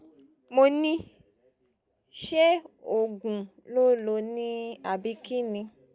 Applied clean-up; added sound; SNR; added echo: none; none; none; none.